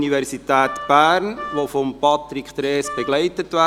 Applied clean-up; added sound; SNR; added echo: none; Wind instrument, woodwind instrument; 14 dB; none.